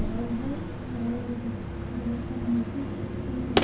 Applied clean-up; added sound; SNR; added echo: none; Slam; -2 dB; reverberation time 0.9 s.